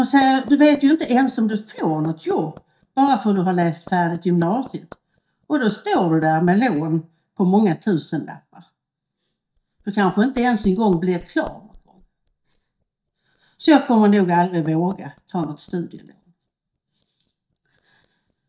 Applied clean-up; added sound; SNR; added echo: neural mask model DeepFilterNet 3.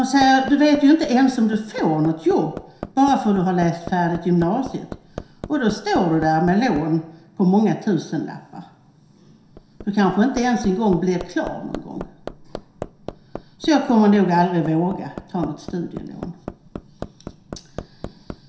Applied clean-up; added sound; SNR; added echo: none; Hammer; 17 dB; reverberation time 0.7 s.